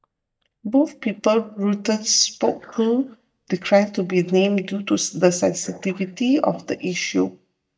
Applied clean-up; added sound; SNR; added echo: neural mask model DeepFilterNet 3.